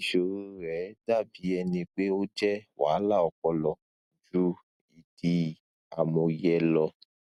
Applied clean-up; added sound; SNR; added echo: none; none; none; none.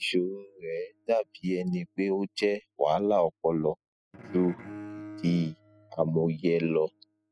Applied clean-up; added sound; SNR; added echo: classical method spectral subtraction.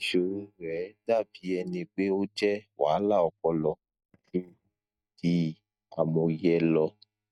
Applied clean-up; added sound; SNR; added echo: neural mask model DeepFilterNet 3.